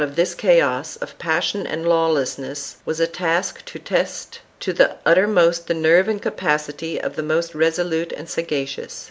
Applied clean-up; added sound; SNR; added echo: none; none; none; none.